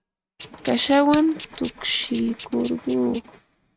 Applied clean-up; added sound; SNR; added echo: neural mask model RNNoise.